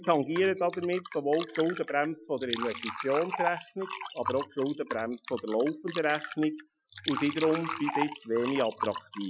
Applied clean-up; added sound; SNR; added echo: classical method Wiener filter.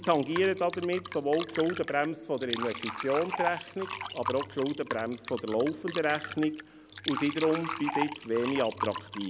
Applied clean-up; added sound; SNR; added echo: none; Fill (with liquid); 8 dB; none.